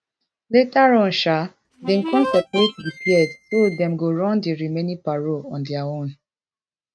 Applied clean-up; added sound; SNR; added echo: neural mask model RNNoise.